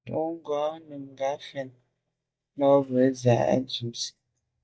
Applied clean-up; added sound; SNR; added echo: neural mask model DeepFilterNet 3.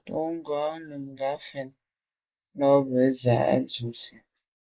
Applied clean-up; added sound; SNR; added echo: neural mask model Resemble Enhance denoiser.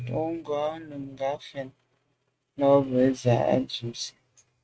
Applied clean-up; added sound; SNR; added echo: neural mask model RNNoise.